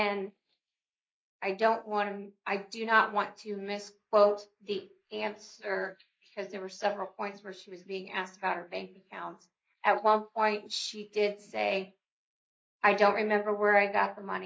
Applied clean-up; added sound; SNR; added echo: neural mask model Resemble Enhance denoiser.